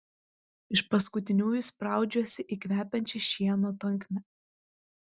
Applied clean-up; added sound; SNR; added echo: none; none; none; none.